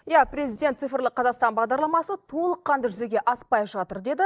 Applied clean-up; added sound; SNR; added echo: neural mask model DeepFilterNet 3.